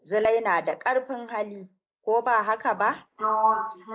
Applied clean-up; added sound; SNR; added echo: neural mask model Resemble Enhance denoiser.